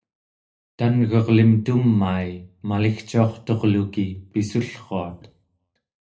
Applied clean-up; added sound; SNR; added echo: none; none; none; reverberation time 0.3 s.